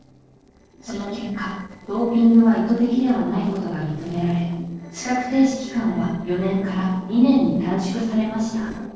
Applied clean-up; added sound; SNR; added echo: neural separator model SepFormer DNS4.